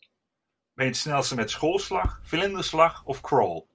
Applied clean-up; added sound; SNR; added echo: none; Tap; 13 dB; none.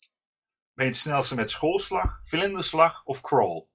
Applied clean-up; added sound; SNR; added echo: classical method log-MMSE.